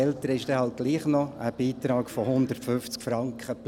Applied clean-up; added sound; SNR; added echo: none; Car passing by; 19 dB; none.